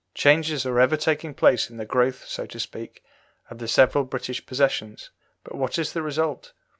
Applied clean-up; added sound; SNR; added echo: none; none; none; none.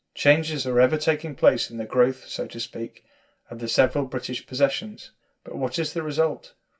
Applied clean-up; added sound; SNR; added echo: none; none; none; reverberation time 0.2 s.